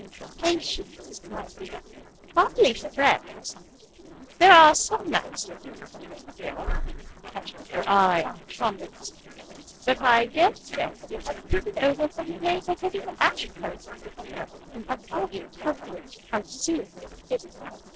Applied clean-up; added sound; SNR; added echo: neural separator model SepFormer DNS4.